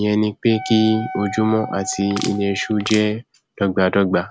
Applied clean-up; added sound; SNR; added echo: none; Crushing + Wind instrument, woodwind instrument; 12 dB; none.